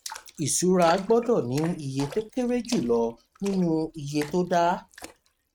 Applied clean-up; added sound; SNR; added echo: neural mask model RNNoise.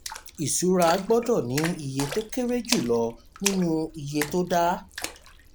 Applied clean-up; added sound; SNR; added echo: none; Splash, splatter; 10 dB; none.